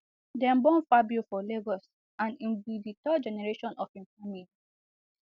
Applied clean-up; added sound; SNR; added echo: none; none; none; none.